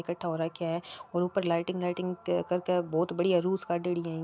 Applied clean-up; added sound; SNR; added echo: none; none; none; none.